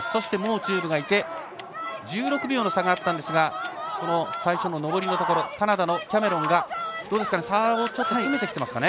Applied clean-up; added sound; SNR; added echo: none; none; none; none.